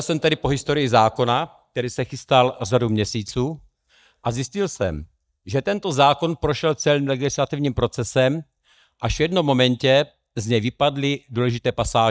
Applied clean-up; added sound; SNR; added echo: neural mask model DeepFilterNet 3.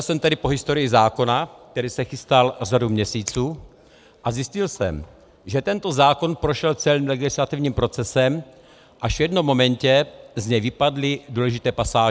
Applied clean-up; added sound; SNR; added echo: none; Finger snapping; 19 dB; none.